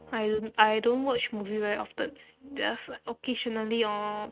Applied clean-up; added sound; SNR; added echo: neural mask model RNNoise.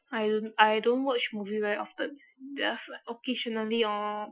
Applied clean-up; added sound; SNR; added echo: classical method Wiener filter.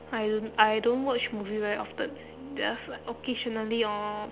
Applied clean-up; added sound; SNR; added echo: none; Brass instrument; 18 dB; none.